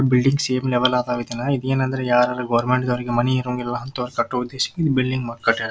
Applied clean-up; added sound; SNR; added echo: none; none; none; none.